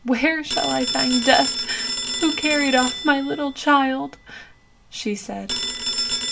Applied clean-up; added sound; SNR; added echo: none; Telephone; 5 dB; none.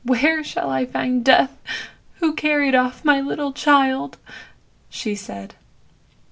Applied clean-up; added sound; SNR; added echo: none; none; none; none.